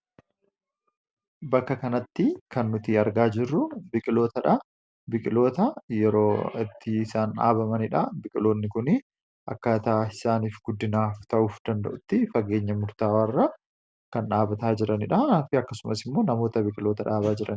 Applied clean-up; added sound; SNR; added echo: none; none; none; none.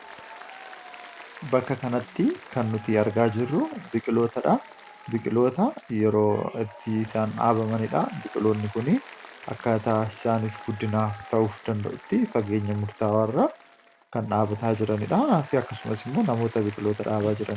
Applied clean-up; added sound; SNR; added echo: none; Applause; 19 dB; none.